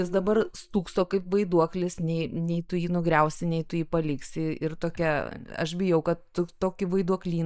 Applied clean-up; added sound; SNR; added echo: neural mask model DeepFilterNet 3.